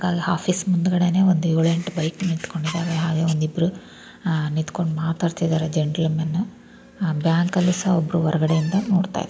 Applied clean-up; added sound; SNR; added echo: none; Cupboard open or close; 18 dB; none.